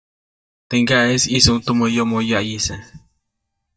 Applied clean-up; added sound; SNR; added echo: neural mask model DeepFilterNet 3.